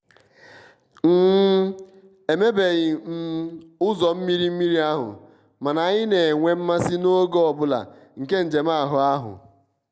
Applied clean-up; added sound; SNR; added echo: none; none; none; none.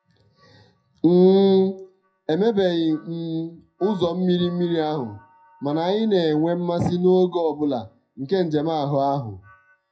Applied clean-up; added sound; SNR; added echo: classical method WPE with log-MMSE.